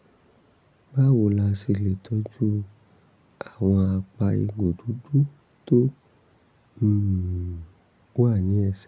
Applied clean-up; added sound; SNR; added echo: none; none; none; none.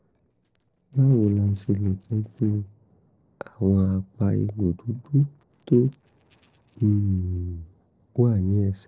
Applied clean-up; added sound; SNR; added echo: neural separator model SepFormer DNS4.